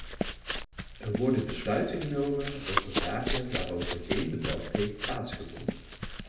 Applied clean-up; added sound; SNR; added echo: none; Run; 2 dB; reverberation time 0.8 s.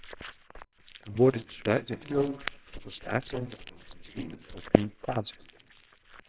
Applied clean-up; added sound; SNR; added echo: neural separator model SepFormer WHAMR!.